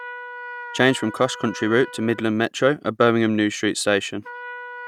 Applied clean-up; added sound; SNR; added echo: none; Trumpet; 16 dB; none.